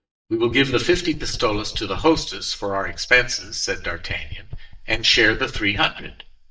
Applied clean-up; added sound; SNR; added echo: neural mask model DeepFilterNet 3.